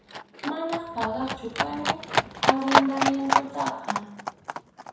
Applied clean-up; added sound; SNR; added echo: none; Livestock, farm animals, working animals; -4 dB; reverberation time 0.7 s.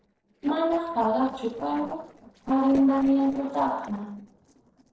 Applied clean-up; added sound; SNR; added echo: neural separator model SepFormer DNS4.